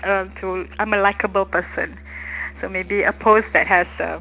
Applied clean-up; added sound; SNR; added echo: none; Musical instrument; 19 dB; none.